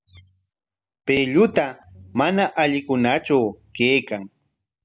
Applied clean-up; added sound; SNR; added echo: none; none; none; none.